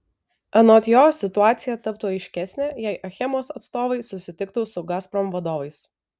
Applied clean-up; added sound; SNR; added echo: none; none; none; none.